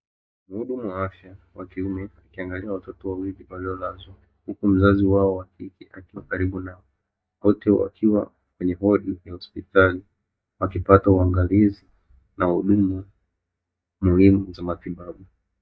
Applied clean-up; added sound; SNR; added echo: neural mask model DeepFilterNet 3.